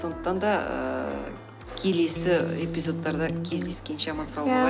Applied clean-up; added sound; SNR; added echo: none; Electric guitar; 5 dB; none.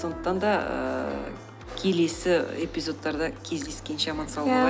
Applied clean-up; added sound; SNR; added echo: none; none; none; none.